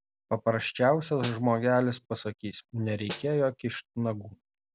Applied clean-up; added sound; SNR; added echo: none; Snare drum; 12 dB; none.